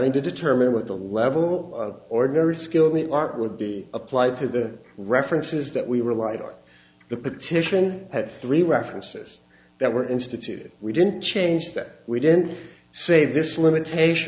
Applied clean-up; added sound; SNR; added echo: none; none; none; none.